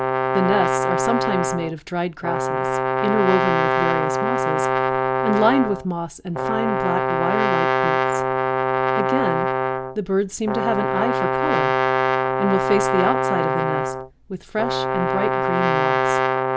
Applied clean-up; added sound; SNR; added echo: none; Brass instrument; -4 dB; none.